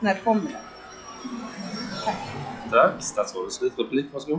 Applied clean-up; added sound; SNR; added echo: classical method log-MMSE.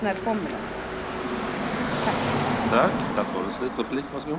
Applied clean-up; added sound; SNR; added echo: none; Car passing by / Traffic noise, roadway noise; -1 dB; none.